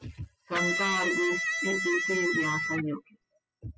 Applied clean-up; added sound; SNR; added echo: classical method spectral subtraction.